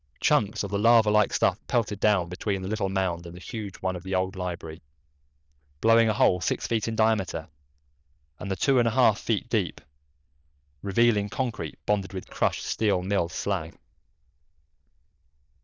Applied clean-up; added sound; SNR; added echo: neural diffusion model UNIVERSE++.